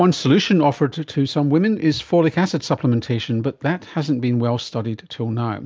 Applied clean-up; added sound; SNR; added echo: none; none; none; none.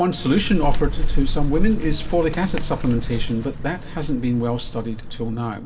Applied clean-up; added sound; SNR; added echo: none; Bird; -1 dB; reverberation time 2.1 s.